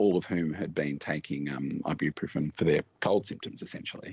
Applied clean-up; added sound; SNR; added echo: none; none; none; none.